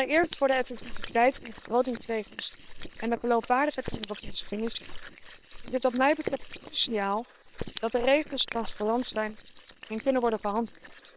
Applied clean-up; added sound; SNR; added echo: neural separator model SepFormer WHAM!.